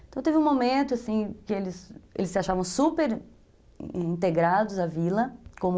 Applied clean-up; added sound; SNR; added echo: none; none; none; none.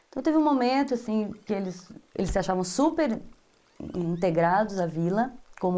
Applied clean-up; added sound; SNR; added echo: neural mask model Resemble Enhance denoiser.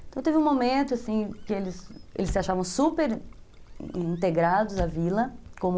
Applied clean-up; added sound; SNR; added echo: none; Trickle, dribble + Squeak / Slam; 13 dB; none.